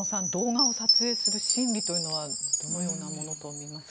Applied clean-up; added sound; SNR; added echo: none; Chime; -4 dB; none.